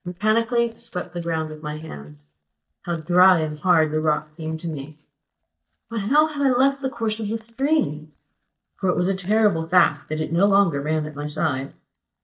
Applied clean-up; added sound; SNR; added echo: neural mask model DeepFilterNet 3.